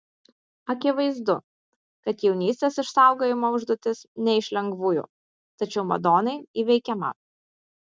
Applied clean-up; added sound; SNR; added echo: none; none; none; none.